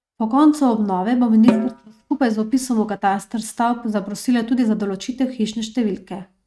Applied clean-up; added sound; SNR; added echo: neural mask model RNNoise.